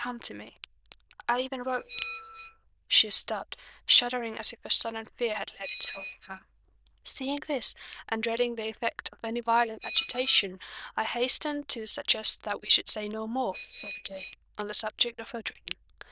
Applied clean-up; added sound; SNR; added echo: neural diffusion model UNIVERSE++.